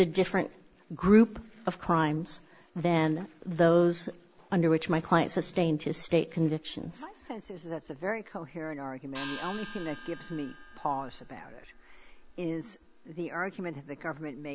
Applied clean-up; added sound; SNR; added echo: none; Gong; 15 dB; none.